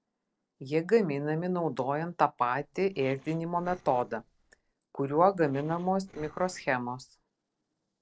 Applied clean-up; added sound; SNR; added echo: neural separator model SepFormer DNS4.